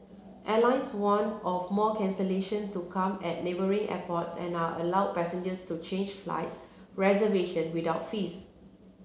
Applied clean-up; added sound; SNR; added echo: none; none; none; none.